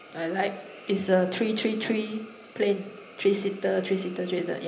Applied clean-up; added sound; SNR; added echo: none; Hiss; 19 dB; reverberation time 0.8 s.